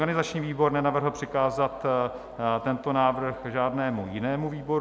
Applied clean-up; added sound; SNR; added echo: none; none; none; none.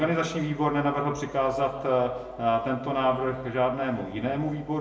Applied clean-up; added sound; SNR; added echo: none; none; none; reverberation time 0.7 s.